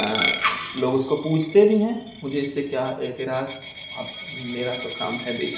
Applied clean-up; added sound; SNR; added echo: none; Coin (dropping); 7 dB; reverberation time 0.7 s.